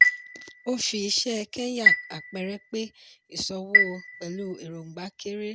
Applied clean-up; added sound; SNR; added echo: none; Chime; -5 dB; none.